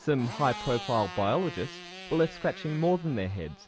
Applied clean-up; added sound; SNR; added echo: none; Motorcycle; 13 dB; none.